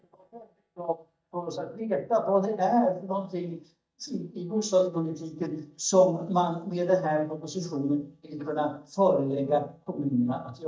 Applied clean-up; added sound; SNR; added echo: neural mask model DeepFilterNet 3.